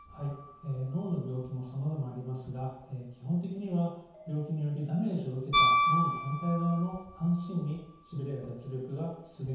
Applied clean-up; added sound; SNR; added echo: none; Piano; 2 dB; reverberation time 0.9 s.